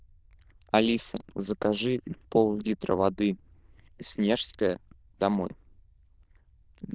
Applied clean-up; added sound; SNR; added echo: neural diffusion model UNIVERSE++.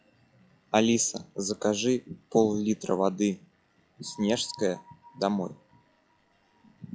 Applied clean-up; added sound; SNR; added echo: classical method log-MMSE.